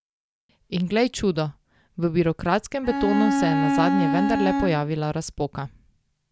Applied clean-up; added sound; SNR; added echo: none; Bowed string instrument; -2 dB; none.